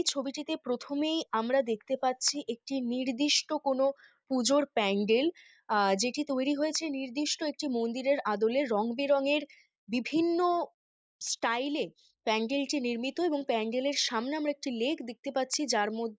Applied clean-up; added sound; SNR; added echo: neural mask model Resemble Enhance denoiser.